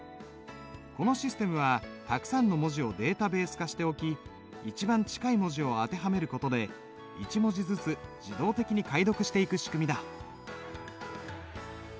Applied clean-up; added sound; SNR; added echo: none; none; none; none.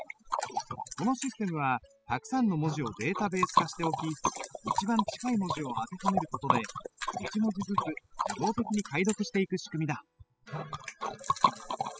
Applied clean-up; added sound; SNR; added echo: classical method spectral subtraction.